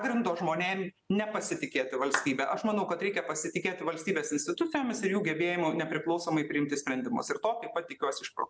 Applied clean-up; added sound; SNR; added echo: none; Clapping; 8 dB; none.